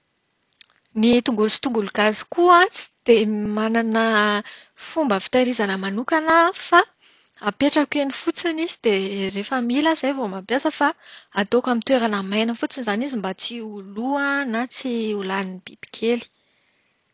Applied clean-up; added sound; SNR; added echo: none; none; none; none.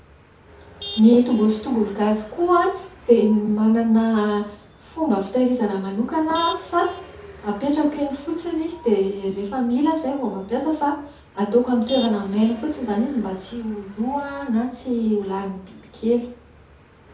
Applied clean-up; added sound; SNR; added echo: none; Motor vehicle (road); 20 dB; reverberation time 0.5 s.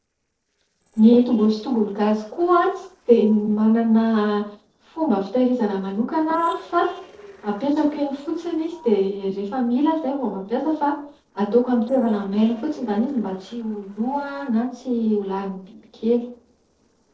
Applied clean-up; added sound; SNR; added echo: neural separator model SepFormer DNS4.